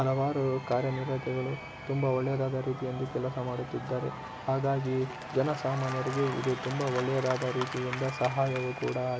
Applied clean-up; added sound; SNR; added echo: none; Applause / Crowd / Cheering; 10 dB; none.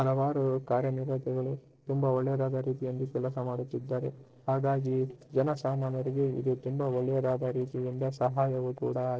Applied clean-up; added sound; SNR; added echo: neural separator model SepFormer DNS4.